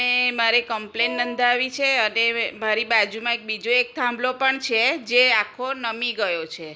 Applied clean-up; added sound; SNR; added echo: none; Wind instrument, woodwind instrument; 13 dB; none.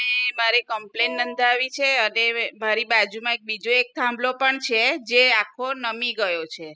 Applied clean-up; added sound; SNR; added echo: classical method spectral subtraction.